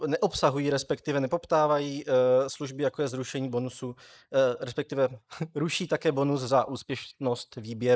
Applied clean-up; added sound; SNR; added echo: neural mask model Resemble Enhance denoiser.